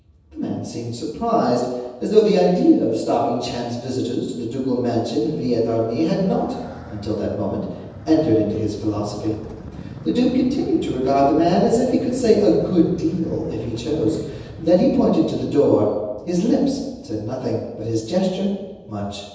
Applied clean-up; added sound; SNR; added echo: none; Motorcycle; 18 dB; reverberation time 1.1 s.